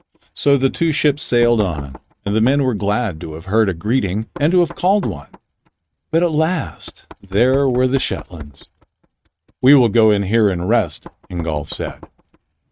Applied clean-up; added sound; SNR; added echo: neural mask model RNNoise.